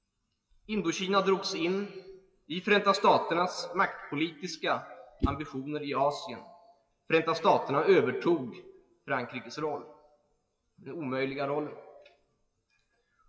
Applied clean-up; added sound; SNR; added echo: classical method WPE with log-MMSE.